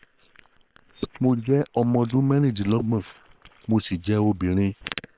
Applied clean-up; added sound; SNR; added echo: neural separator model SepFormer WHAM!.